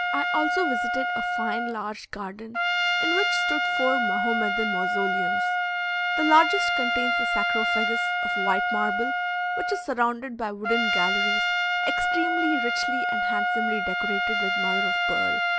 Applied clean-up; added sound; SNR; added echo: none; Trumpet; -5 dB; none.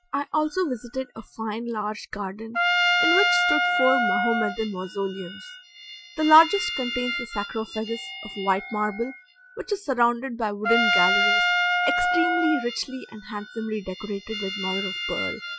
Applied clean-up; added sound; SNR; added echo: classical method Wiener filter.